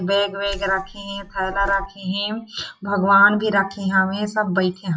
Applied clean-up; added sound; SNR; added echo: classical method WPE with log-MMSE.